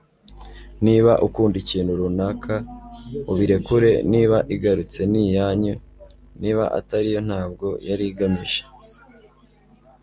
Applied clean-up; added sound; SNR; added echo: none; none; none; none.